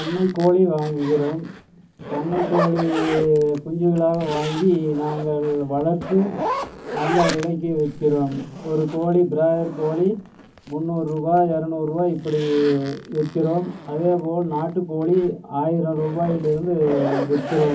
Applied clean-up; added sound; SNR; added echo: none; Zipper (clothing); 11 dB; reverberation time 0.3 s.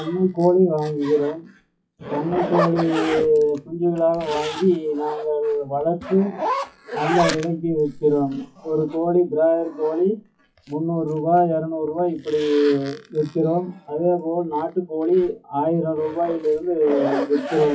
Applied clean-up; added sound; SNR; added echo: classical method WPE with log-MMSE.